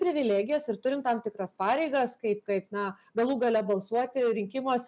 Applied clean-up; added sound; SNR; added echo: none; none; none; none.